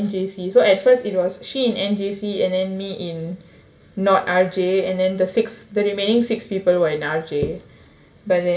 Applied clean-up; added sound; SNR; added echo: none; none; none; reverberation time 0.2 s.